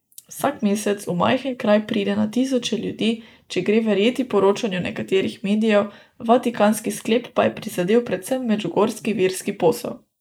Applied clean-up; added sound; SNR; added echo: neural mask model Resemble Enhance denoiser.